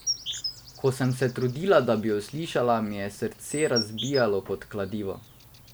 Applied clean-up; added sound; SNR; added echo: none; Insect; 12 dB; none.